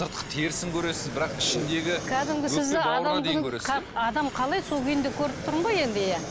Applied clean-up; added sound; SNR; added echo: none; Fixed-wing aircraft, airplane; 10 dB; none.